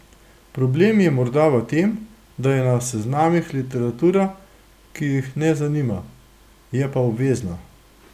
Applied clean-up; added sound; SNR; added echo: none; none; none; none.